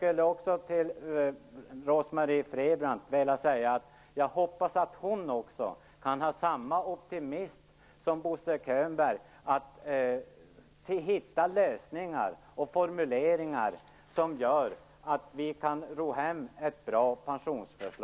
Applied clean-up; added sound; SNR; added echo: none; none; none; none.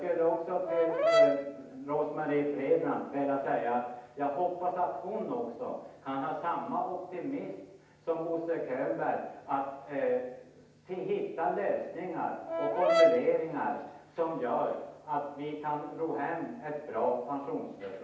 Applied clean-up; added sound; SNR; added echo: none; Brass instrument; -4 dB; reverberation time 0.9 s.